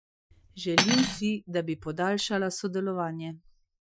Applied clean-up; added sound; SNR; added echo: classical method Wiener filter.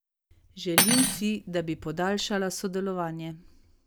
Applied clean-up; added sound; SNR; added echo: none; Cutlery, silverware; -1 dB; none.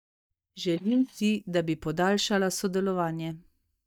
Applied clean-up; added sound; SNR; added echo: neural mask model DeepFilterNet 3.